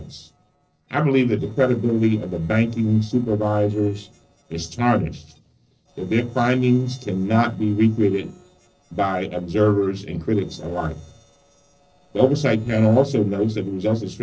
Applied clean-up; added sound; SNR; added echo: neural separator model SepFormer DNS4.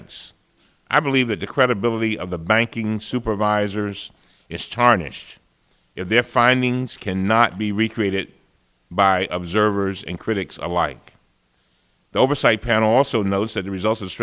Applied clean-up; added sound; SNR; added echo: none; none; none; none.